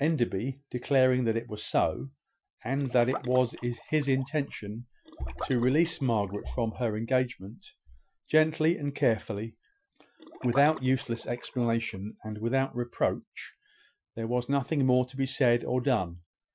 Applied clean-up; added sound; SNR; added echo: classical method Wiener filter.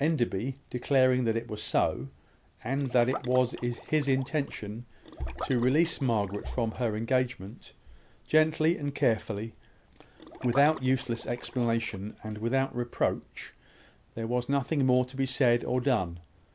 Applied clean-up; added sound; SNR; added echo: none; Liquid; 15 dB; none.